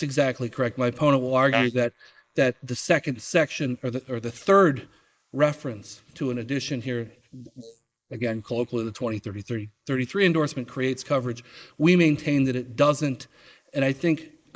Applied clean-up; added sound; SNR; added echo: neural mask model Resemble Enhance denoiser.